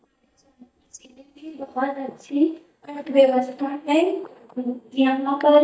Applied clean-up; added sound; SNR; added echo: neural mask model DeepFilterNet 3.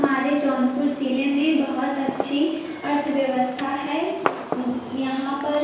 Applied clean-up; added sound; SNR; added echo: none; Fireworks; 10 dB; reverberation time 1.0 s.